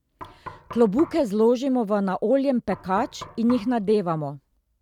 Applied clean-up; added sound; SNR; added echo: none; Knock; 19 dB; none.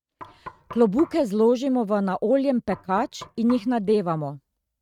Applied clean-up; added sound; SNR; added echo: neural mask model RNNoise.